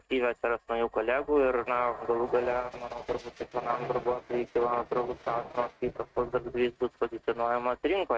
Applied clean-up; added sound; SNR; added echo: neural mask model RNNoise.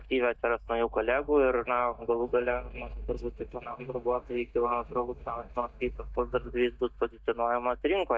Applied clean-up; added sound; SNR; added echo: neural mask model DeepFilterNet 3.